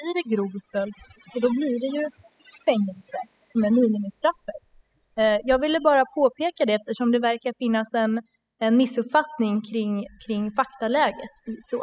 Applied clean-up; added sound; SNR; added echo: classical method spectral subtraction.